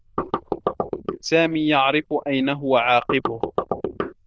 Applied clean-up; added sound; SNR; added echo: neural diffusion model UNIVERSE++.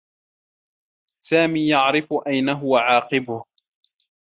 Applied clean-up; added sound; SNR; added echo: neural mask model Resemble Enhance denoiser.